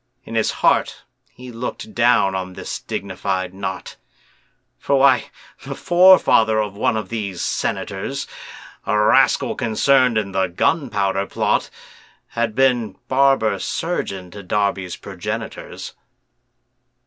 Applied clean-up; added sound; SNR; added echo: none; none; none; none.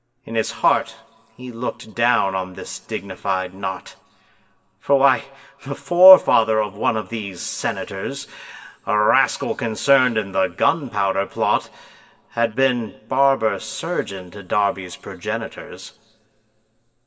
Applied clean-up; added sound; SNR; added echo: none; none; none; reverberation time 1.9 s.